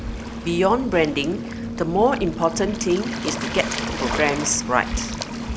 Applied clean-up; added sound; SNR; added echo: none; Waves, surf; 5 dB; none.